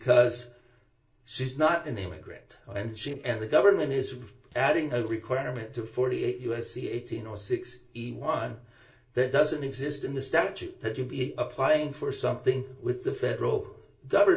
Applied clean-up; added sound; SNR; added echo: neural separator model SepFormer DNS4.